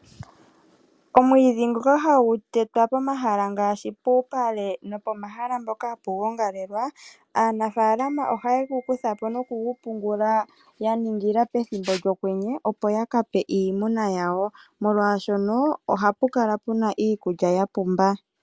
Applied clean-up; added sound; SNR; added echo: none; none; none; none.